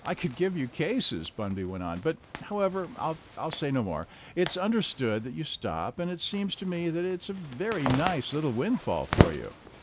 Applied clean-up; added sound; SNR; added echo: none; Zipper (clothing); 5 dB; none.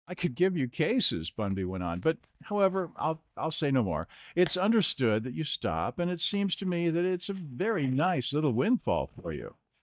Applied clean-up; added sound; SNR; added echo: neural mask model DeepFilterNet 3.